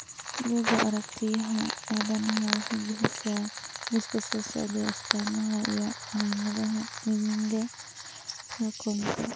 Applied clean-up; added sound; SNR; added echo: none; Fire; 6 dB; none.